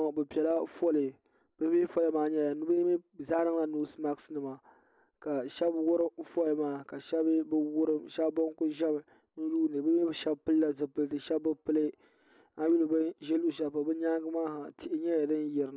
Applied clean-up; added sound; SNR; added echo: none; none; none; none.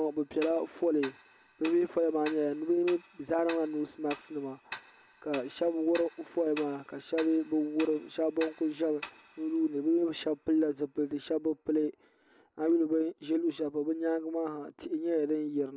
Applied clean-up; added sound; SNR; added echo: none; Tick-tock; 19 dB; none.